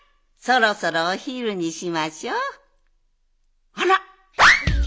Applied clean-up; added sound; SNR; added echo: none; none; none; none.